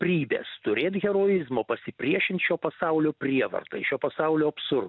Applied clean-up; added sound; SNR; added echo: none; none; none; none.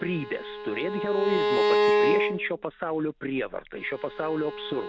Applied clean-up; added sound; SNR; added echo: none; Bowed string instrument; -3 dB; none.